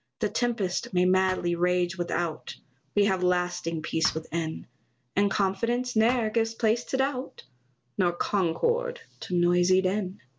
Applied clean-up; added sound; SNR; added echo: none; Thump, thud; 14 dB; none.